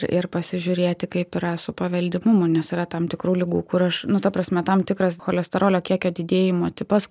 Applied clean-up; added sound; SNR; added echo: none; none; none; none.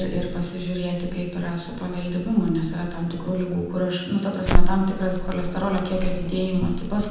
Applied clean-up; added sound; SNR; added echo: none; Crackle; -1 dB; reverberation time 1.0 s.